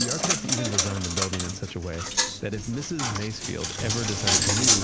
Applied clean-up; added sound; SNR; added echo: none; Coin (dropping); -4 dB; none.